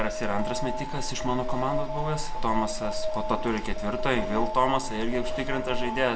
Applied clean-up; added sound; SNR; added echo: none; Alarm; 8 dB; reverberation time 0.4 s.